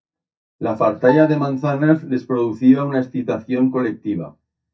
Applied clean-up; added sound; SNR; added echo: neural mask model DeepFilterNet 3.